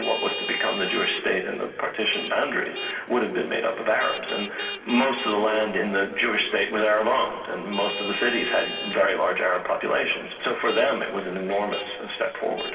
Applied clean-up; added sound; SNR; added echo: none; Vehicle horn, car horn, honking; 11 dB; reverberation time 2.2 s.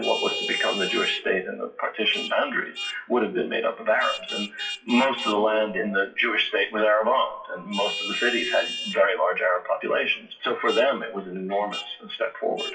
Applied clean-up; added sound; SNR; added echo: classical method WPE with log-MMSE.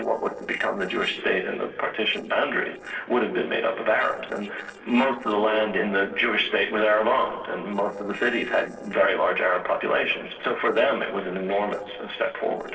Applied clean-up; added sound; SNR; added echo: neural separator model SepFormer DNS4.